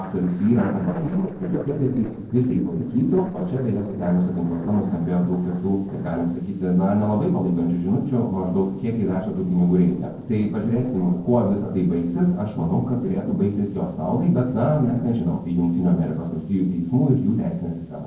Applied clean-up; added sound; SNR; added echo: neural separator model SepFormer DNS4.